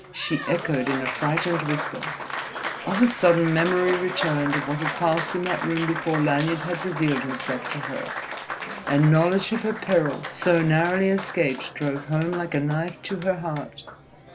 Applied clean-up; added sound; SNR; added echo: none; Applause; 8 dB; none.